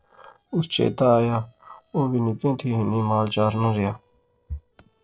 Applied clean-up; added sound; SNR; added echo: neural separator model SepFormer DNS4.